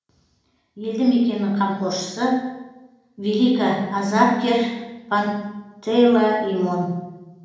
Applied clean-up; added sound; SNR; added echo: none; none; none; reverberation time 1.0 s.